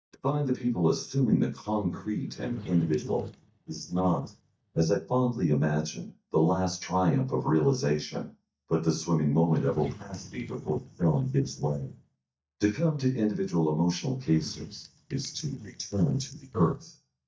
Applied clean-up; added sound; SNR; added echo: neural mask model DeepFilterNet 3.